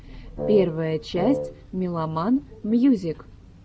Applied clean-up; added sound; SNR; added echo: none; Wind instrument, woodwind instrument; 6 dB; none.